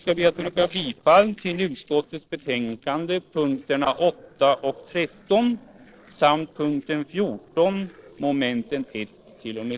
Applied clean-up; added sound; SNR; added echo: neural separator model SepFormer DNS4.